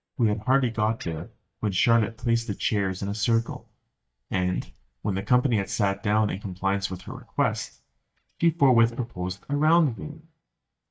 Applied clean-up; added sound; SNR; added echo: neural mask model DeepFilterNet 3.